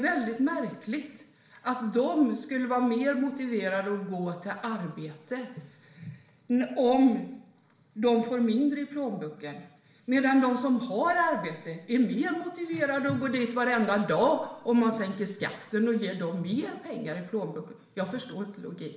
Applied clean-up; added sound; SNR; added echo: none; none; none; reverberation time 0.7 s.